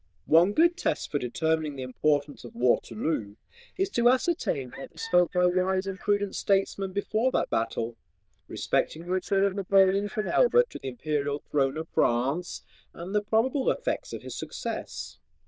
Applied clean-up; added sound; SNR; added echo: neural diffusion model UNIVERSE++.